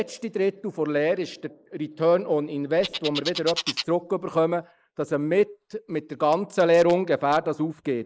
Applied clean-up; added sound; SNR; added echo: neural mask model Resemble Enhance denoiser.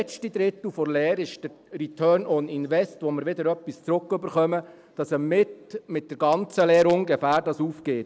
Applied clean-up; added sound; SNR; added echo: none; none; none; none.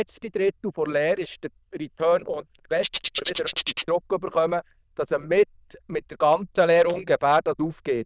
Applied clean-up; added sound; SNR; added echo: neural diffusion model UNIVERSE++.